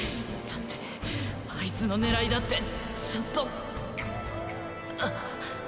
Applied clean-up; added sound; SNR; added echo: none; Cheering + Traffic noise, roadway noise / Vehicle horn, car horn, honking; 16 dB; none.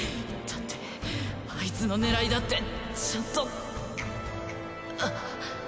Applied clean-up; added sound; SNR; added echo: none; none; none; none.